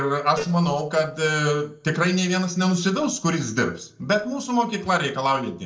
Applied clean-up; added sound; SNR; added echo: neural separator model SepFormer DNS4.